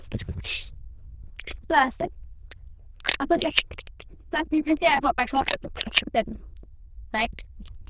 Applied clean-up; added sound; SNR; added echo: neural diffusion model UNIVERSE++.